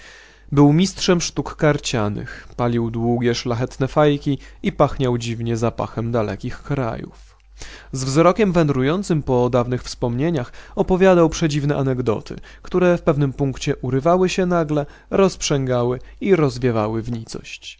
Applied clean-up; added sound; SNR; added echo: none; none; none; none.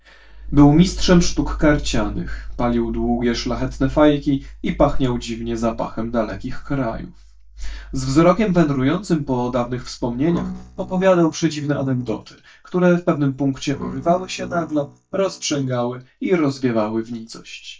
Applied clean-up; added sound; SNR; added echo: neural mask model DeepFilterNet 3.